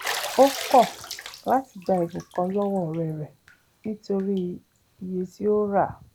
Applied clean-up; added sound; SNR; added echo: none; Bathtub (filling or washing); 13 dB; none.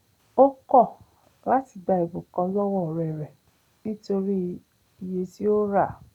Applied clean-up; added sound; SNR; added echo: none; none; none; none.